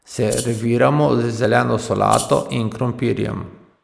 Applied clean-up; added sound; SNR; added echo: neural mask model Resemble Enhance denoiser.